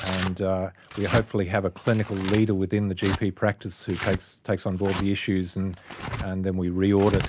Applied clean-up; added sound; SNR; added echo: none; Tearing; 9 dB; none.